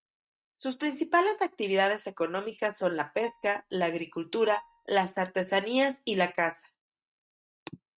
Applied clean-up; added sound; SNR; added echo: neural mask model RNNoise.